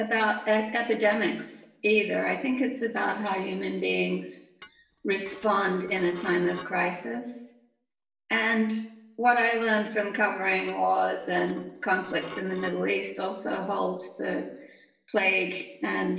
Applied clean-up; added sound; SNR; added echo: none; Dishes, pots, and pans / Glass; 18 dB; reverberation time 0.8 s.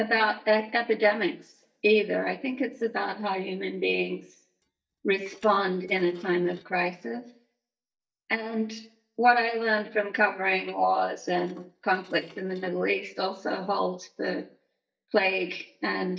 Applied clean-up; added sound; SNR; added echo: neural mask model DeepFilterNet 3.